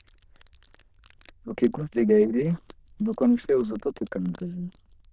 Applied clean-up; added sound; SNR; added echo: neural diffusion model UNIVERSE++.